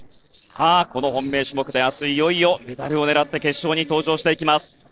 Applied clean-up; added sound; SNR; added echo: neural separator model SepFormer DNS4.